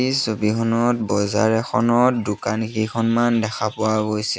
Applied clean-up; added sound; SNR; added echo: none; none; none; none.